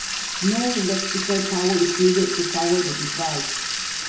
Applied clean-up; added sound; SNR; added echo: none; Sink (filling or washing) / Water tap, faucet; 3 dB; reverberation time 0.3 s.